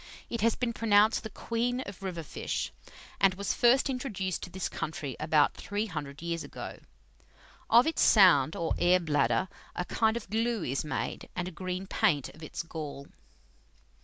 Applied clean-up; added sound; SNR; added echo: none; Bass drum; 10 dB; none.